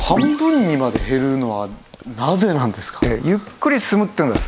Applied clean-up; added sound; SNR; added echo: none; Squeak; 11 dB; none.